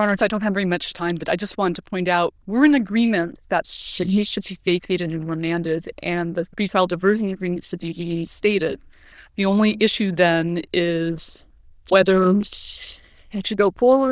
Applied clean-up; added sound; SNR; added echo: neural diffusion model UNIVERSE++.